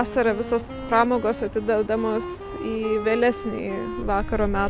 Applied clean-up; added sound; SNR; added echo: none; Wind instrument, woodwind instrument; 11 dB; none.